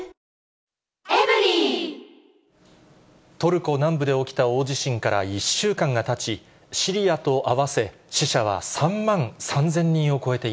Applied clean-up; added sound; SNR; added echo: none; none; none; none.